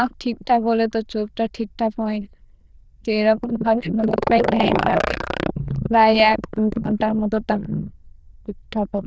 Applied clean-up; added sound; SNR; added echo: neural diffusion model UNIVERSE++.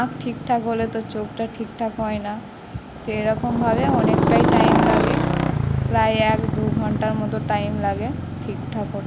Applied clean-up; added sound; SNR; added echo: none; Motorcycle; -1 dB; none.